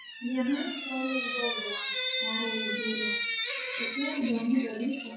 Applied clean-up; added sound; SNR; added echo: classical method WPE with log-MMSE.